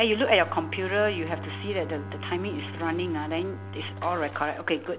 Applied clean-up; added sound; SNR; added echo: none; Bowed string instrument; 10 dB; none.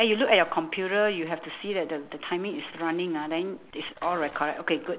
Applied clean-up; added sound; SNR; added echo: none; none; none; none.